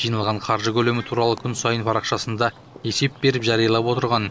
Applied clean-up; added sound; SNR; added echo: none; none; none; none.